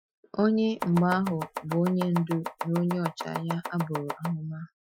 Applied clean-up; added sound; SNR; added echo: classical method Wiener filter.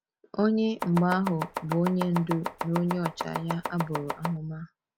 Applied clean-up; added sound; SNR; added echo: none; Domestic sounds, home sounds; 6 dB; none.